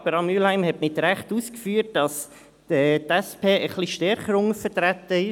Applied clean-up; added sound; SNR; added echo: none; none; none; none.